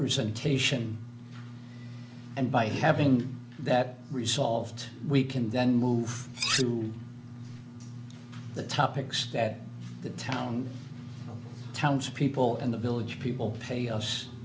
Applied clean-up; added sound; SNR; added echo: none; Cutlery, silverware; 5 dB; none.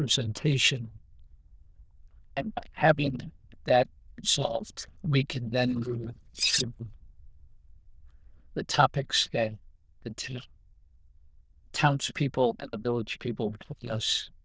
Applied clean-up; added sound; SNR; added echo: neural diffusion model UNIVERSE++.